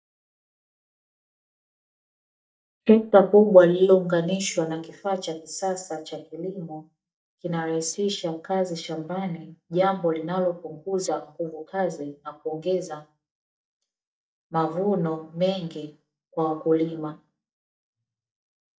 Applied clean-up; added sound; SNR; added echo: neural mask model DeepFilterNet 3.